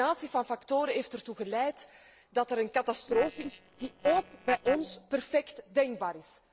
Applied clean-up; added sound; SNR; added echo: neural separator model SepFormer DNS4.